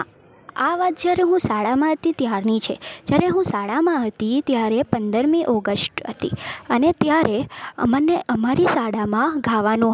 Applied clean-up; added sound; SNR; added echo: none; none; none; none.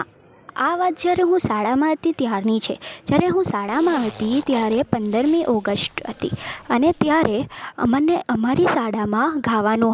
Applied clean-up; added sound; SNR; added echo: none; Zipper (clothing); 20 dB; none.